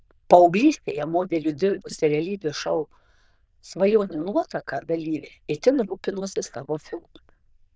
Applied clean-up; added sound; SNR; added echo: neural diffusion model UNIVERSE++.